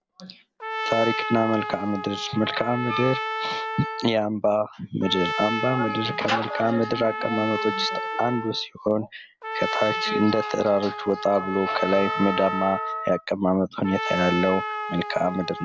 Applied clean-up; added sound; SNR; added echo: none; Trumpet + Wind instrument, woodwind instrument; 6 dB; none.